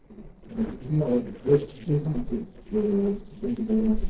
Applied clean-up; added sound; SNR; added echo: neural separator model SepFormer DNS4.